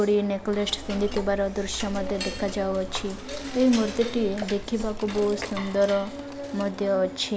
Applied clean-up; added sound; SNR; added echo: none; Cutlery, silverware / Dishes, pots, and pans; 11 dB; none.